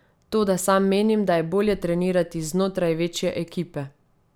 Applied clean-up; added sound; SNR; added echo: none; none; none; none.